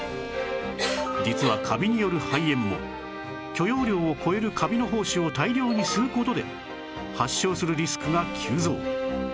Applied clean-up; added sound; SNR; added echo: none; Bowed string instrument; 10 dB; none.